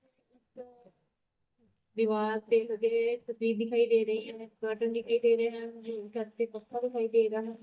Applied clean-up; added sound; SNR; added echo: neural mask model DeepFilterNet 3.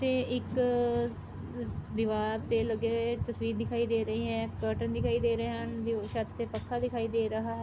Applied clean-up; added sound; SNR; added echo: none; none; none; none.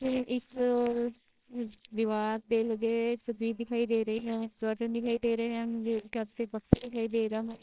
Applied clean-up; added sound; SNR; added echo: neural separator model SepFormer WHAMR!.